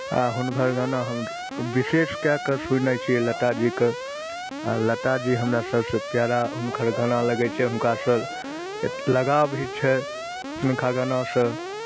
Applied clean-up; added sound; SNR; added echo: none; Alarm; 9 dB; none.